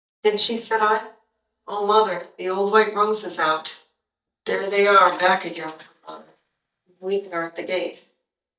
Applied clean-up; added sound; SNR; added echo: neural mask model DeepFilterNet 3.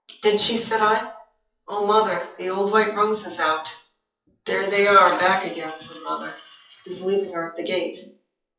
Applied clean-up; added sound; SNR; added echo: classical method WPE with log-MMSE.